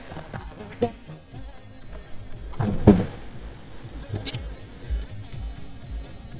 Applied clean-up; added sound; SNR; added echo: neural mask model DeepFilterNet 3.